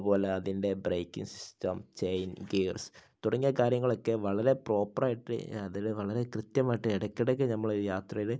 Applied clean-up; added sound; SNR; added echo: none; none; none; none.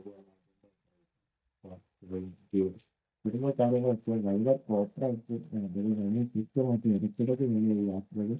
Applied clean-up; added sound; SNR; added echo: neural mask model DeepFilterNet 3.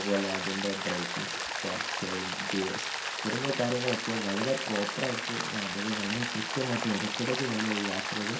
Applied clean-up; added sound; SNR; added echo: none; Rain; 1 dB; reverberation time 0.5 s.